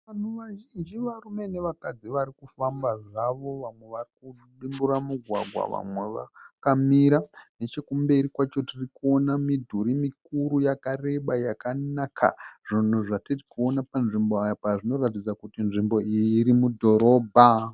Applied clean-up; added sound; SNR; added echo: none; none; none; none.